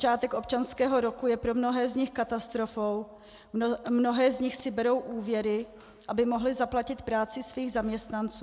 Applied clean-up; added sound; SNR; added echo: none; none; none; none.